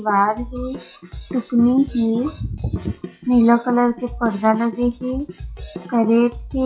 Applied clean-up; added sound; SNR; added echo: classical method WPE with log-MMSE.